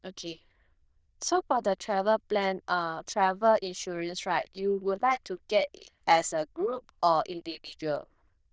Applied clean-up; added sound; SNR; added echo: neural diffusion model UNIVERSE++.